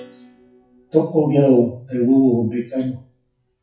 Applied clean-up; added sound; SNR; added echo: classical method WPE with log-MMSE.